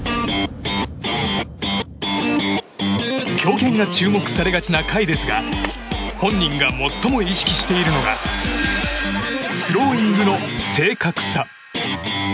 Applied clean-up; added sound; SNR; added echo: none; none; none; none.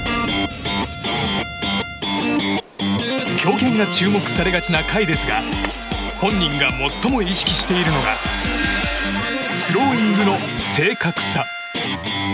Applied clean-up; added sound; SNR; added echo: none; Bowed string instrument; 11 dB; none.